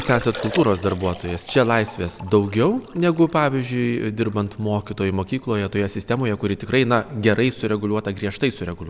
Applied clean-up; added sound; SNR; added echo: none; Liquid; 18 dB; none.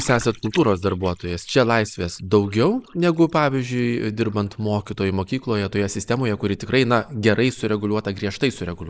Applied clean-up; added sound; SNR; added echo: neural mask model Resemble Enhance denoiser.